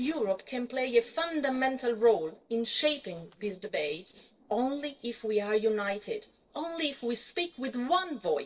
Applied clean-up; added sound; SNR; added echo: neural separator model SepFormer DNS4.